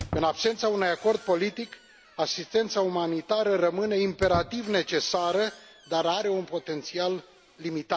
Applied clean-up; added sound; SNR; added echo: none; Squeak; 16 dB; none.